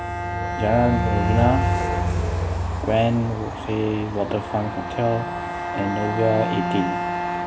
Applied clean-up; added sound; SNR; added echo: none; Train + Bowed string instrument; 1 dB; none.